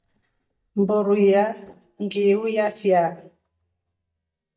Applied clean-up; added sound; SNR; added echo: neural mask model DeepFilterNet 3.